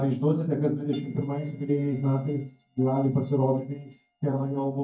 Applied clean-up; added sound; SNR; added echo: neural mask model DeepFilterNet 3.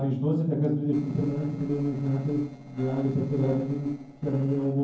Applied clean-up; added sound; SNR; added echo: neural separator model SepFormer DNS4.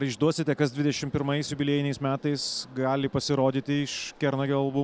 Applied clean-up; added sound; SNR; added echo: none; none; none; none.